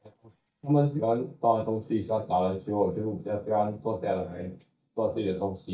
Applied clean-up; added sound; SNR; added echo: neural mask model DeepFilterNet 3.